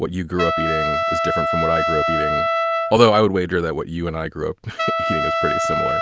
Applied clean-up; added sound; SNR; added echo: none; Trumpet; 0 dB; none.